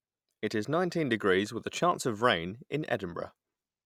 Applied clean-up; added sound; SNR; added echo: none; none; none; none.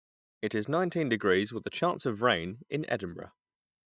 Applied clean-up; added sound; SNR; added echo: neural mask model DeepFilterNet 3.